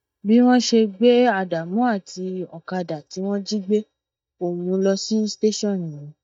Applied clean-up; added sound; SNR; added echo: neural mask model DeepFilterNet 3.